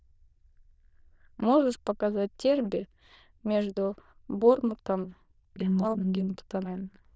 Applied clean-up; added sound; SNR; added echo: neural diffusion model UNIVERSE++.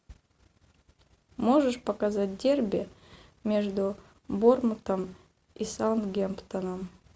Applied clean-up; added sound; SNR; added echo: none; none; none; none.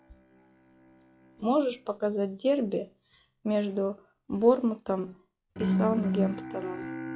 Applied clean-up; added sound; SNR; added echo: classical method log-MMSE.